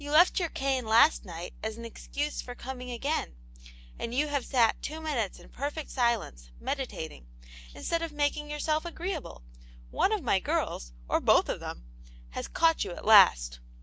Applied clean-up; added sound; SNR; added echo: none; none; none; none.